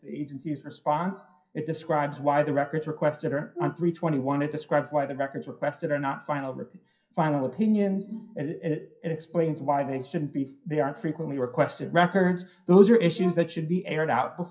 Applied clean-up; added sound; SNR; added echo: classical method WPE with log-MMSE.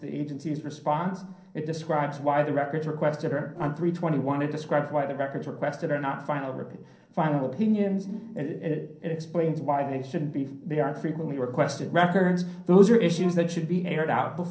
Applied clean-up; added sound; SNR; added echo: neural separator model SepFormer DNS4.